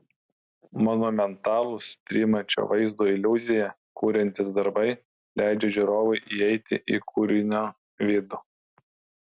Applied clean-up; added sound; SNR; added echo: none; none; none; none.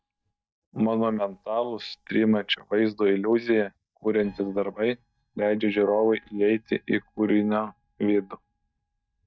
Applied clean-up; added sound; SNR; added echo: neural mask model DeepFilterNet 3.